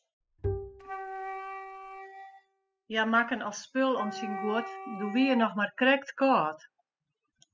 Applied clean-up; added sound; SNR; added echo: classical method spectral subtraction.